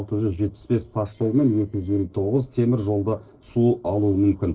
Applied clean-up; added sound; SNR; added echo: neural separator model SepFormer DNS4.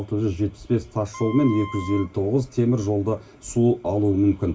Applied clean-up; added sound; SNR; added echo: none; Wind instrument, woodwind instrument; 16 dB; reverberation time 0.2 s.